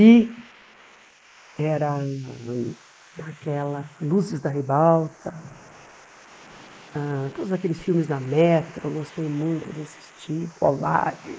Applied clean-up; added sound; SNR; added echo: neural mask model Resemble Enhance denoiser.